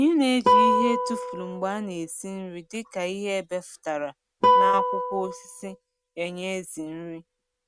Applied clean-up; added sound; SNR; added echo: neural mask model RNNoise.